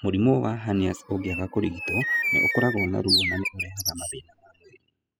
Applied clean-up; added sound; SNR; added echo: classical method spectral subtraction.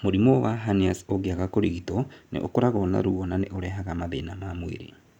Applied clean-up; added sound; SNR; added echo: none; none; none; none.